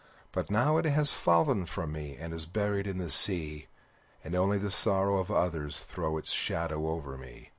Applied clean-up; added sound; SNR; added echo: none; none; none; none.